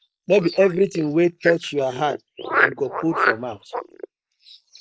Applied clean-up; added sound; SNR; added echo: neural mask model Resemble Enhance denoiser.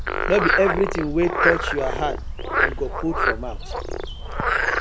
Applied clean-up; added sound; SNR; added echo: none; Frog; -2 dB; none.